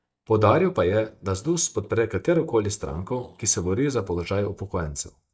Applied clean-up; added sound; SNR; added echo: neural mask model DeepFilterNet 3.